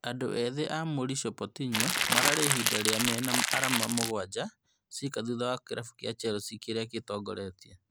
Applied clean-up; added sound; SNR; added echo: none; Crackle; -5 dB; none.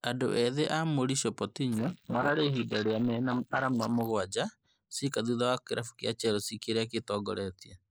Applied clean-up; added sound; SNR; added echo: neural mask model Resemble Enhance denoiser.